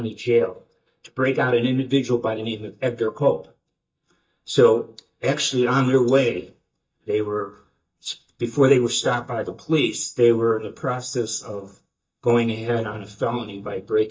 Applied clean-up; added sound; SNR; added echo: neural mask model DeepFilterNet 3.